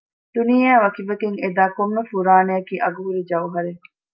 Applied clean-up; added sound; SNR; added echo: none; none; none; none.